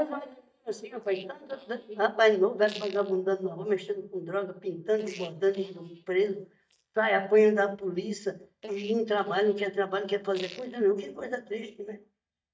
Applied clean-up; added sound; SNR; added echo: neural mask model DeepFilterNet 3.